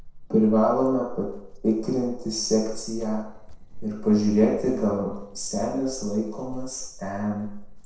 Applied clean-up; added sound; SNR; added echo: neural separator model SepFormer DNS4.